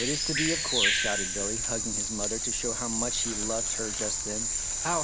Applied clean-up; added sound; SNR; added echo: none; Bird vocalization, bird call, bird song; -5 dB; none.